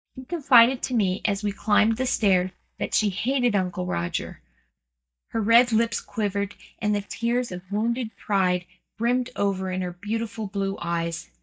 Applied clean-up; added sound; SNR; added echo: neural mask model DeepFilterNet 3.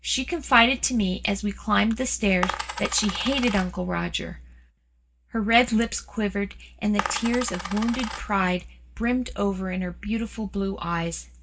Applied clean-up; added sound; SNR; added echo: none; Coin (dropping); 7 dB; reverberation time 0.2 s.